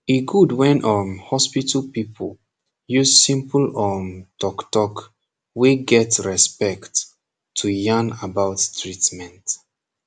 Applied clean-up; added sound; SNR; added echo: none; none; none; none.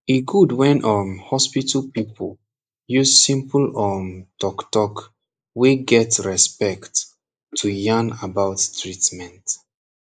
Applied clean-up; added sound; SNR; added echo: neural mask model Resemble Enhance denoiser.